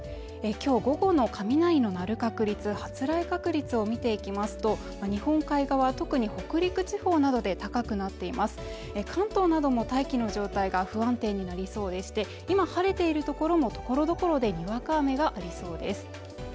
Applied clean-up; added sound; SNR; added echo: none; none; none; none.